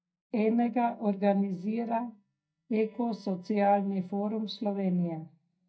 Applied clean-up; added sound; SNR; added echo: neural mask model DeepFilterNet 3.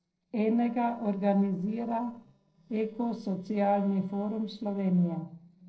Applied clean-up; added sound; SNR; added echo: neural separator model SepFormer DNS4.